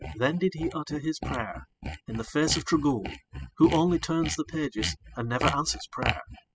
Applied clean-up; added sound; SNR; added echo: classical method spectral subtraction.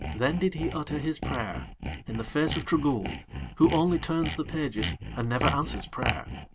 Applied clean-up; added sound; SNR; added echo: none; Sawing; 6 dB; none.